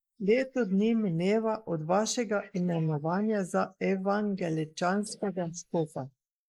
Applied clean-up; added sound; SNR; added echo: neural mask model Resemble Enhance denoiser.